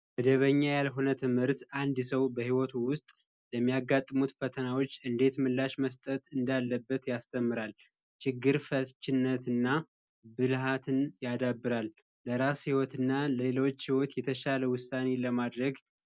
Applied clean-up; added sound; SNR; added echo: none; none; none; none.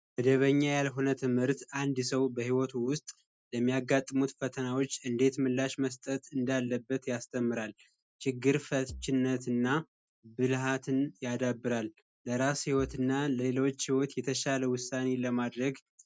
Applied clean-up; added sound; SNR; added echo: neural mask model RNNoise.